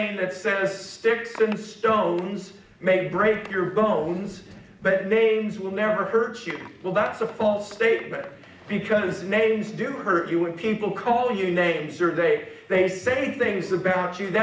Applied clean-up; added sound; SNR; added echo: none; none; none; none.